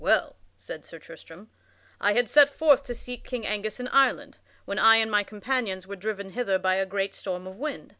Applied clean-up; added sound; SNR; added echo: none; none; none; none.